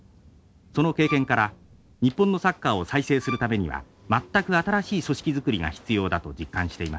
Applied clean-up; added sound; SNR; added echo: none; Bowed string instrument; 12 dB; none.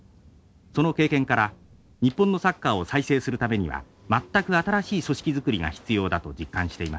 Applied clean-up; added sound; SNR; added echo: none; none; none; none.